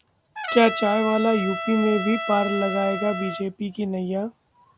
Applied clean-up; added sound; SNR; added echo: none; Trumpet; 7 dB; none.